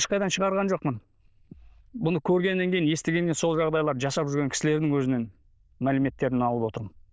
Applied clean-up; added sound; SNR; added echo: neural diffusion model UNIVERSE++.